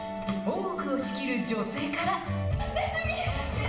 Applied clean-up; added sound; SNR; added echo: none; none; none; reverberation time 1.0 s.